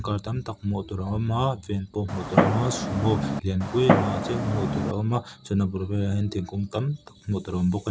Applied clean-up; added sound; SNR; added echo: none; Fireworks; -2 dB; none.